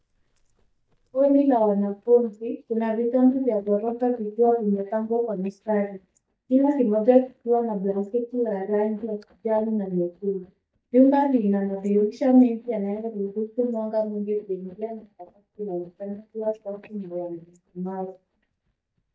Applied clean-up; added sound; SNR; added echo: neural mask model DeepFilterNet 3.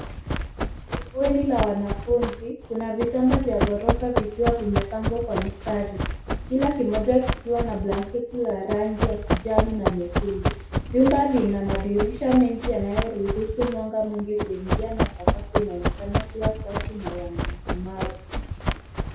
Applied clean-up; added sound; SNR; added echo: none; Run; 2 dB; reverberation time 0.6 s.